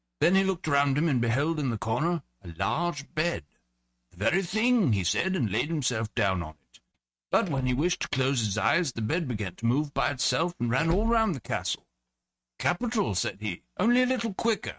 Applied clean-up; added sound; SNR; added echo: neural mask model RNNoise.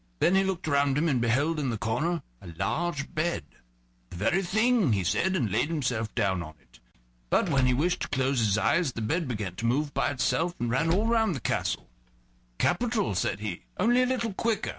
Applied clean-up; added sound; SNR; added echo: none; Door / Car; 7 dB; none.